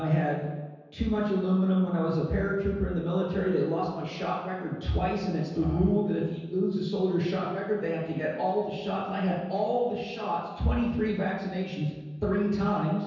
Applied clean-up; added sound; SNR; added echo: none; none; none; reverberation time 1.2 s.